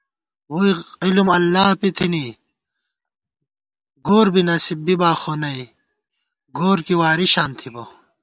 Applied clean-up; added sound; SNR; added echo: none; none; none; none.